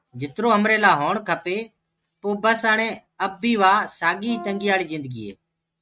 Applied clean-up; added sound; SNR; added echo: neural mask model RNNoise.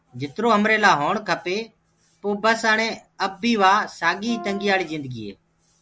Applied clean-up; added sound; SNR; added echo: none; Brass instrument; 16 dB; none.